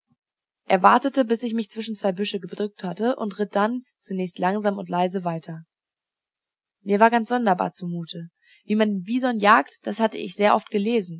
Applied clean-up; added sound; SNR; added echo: none; none; none; none.